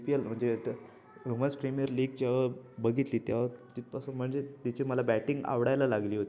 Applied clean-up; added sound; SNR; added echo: none; none; none; none.